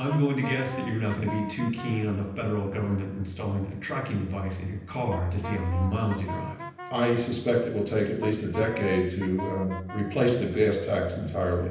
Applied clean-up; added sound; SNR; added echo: none; Wind instrument, woodwind instrument; 12 dB; reverberation time 0.9 s.